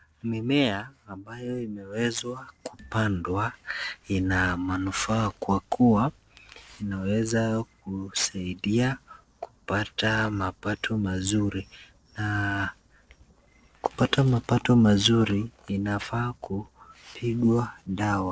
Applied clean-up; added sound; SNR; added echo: neural separator model SepFormer DNS4.